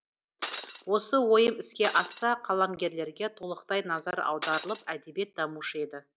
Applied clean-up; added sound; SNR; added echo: none; Shatter; 9 dB; none.